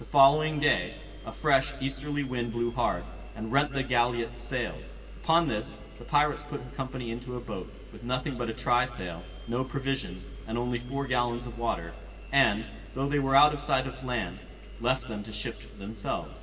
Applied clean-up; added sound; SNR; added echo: none; Engine; 13 dB; reverberation time 1.8 s.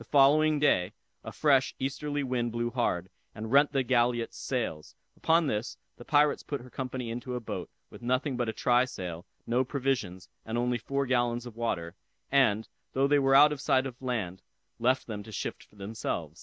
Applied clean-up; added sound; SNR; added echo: none; none; none; none.